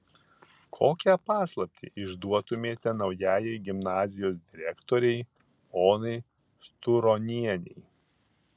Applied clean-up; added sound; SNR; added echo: none; none; none; none.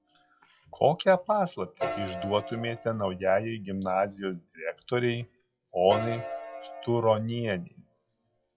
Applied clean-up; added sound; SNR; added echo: classical method WPE with log-MMSE.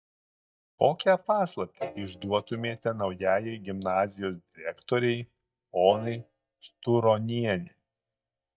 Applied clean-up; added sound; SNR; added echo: neural mask model DeepFilterNet 3.